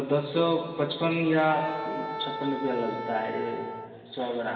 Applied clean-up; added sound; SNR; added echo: none; Wind instrument, woodwind instrument; 8 dB; reverberation time 2.3 s.